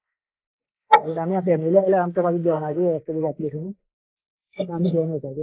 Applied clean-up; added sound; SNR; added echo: neural mask model Resemble Enhance denoiser.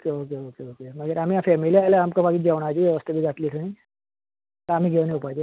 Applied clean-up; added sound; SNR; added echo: none; none; none; none.